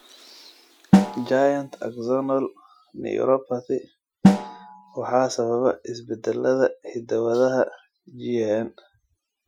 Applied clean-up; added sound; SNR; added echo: classical method Wiener filter.